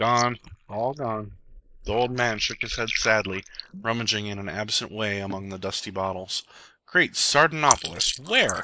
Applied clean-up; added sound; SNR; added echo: neural mask model Resemble Enhance denoiser.